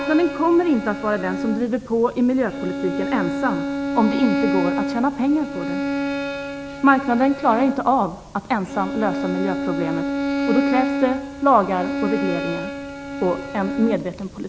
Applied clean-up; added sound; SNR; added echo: none; Bowed string instrument; 4 dB; none.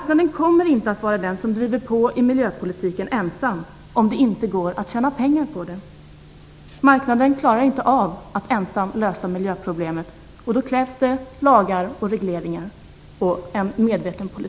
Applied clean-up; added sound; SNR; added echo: none; none; none; none.